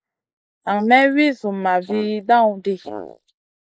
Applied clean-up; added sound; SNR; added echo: neural mask model Resemble Enhance denoiser.